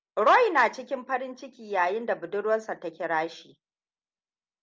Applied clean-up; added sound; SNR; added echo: none; none; none; none.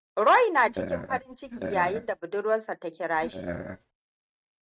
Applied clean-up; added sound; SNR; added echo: neural mask model RNNoise.